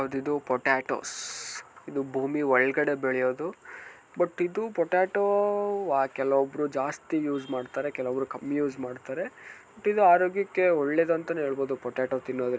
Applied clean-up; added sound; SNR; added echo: none; none; none; none.